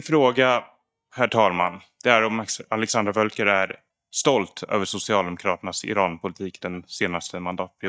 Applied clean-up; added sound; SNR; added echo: neural mask model DeepFilterNet 3.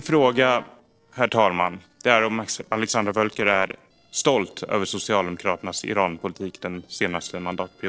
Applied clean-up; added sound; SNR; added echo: neural separator model SepFormer DNS4.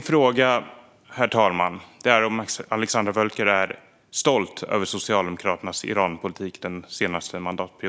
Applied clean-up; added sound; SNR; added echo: none; none; none; none.